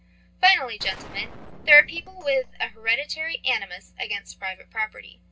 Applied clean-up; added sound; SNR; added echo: none; Gunshot, gunfire; 18 dB; reverberation time 0.2 s.